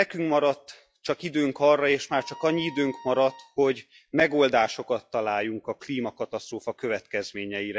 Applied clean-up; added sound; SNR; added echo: classical method log-MMSE.